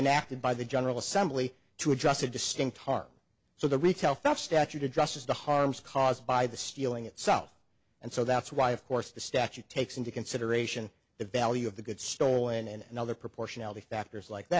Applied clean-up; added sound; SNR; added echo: none; none; none; none.